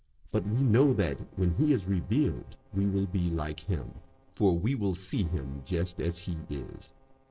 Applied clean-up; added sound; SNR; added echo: neural separator model SepFormer DNS4.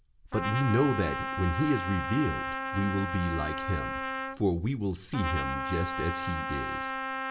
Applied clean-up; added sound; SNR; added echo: none; Trumpet; 4 dB; reverberation time 0.2 s.